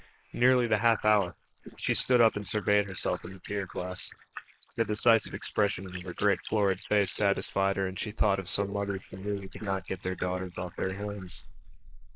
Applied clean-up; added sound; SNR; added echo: neural mask model Resemble Enhance denoiser.